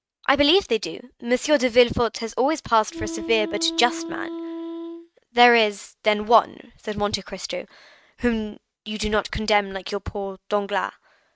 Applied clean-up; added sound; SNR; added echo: neural mask model RNNoise.